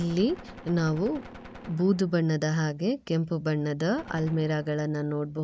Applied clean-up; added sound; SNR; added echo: none; Gunshot, gunfire; 20 dB; none.